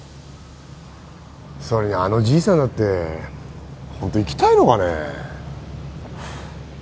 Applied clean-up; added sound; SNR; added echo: none; none; none; none.